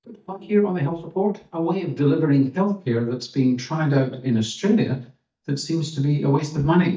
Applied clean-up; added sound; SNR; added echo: neural mask model DeepFilterNet 3.